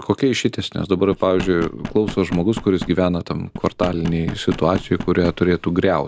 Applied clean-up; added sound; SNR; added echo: none; Knock; 12 dB; none.